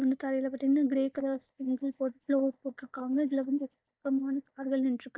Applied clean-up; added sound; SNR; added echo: neural mask model DeepFilterNet 3.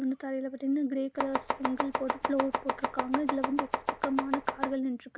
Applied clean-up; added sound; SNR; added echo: none; Domestic sounds, home sounds; 0 dB; none.